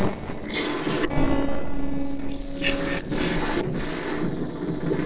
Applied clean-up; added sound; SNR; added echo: neural separator model SepFormer DNS4.